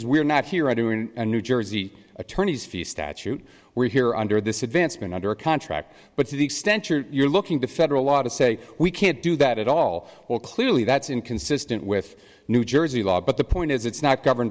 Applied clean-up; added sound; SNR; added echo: none; none; none; none.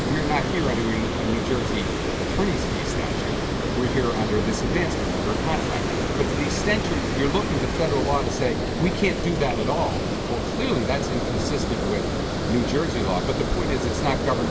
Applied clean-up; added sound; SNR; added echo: none; Water; -2 dB; reverberation time 1.5 s.